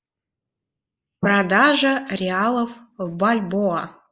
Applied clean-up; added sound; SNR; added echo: neural mask model Resemble Enhance denoiser.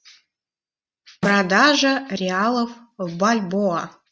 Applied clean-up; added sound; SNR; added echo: neural mask model RNNoise.